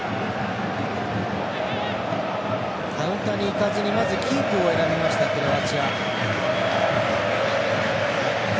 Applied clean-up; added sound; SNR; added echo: none; none; none; none.